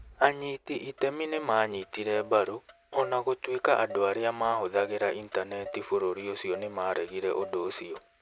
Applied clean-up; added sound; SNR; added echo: none; Motor vehicle (road); 18 dB; none.